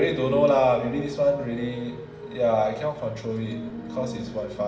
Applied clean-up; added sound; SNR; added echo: none; Piano; 10 dB; reverberation time 1.0 s.